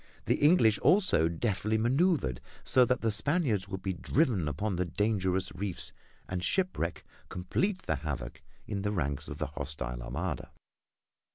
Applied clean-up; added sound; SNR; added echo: none; none; none; none.